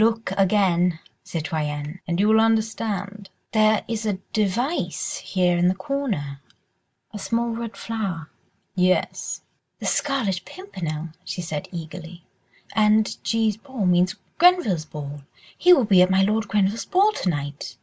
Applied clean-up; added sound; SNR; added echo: none; none; none; none.